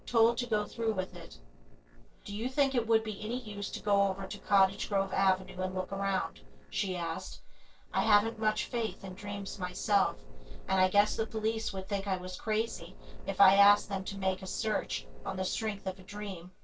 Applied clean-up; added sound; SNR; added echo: neural separator model SepFormer DNS4.